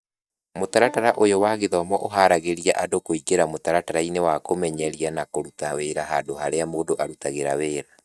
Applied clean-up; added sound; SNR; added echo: neural mask model DeepFilterNet 3.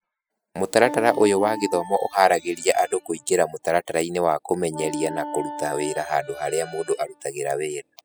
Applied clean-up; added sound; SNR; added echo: classical method spectral subtraction.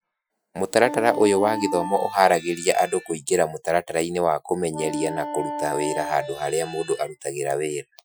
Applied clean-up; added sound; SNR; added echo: classical method Wiener filter.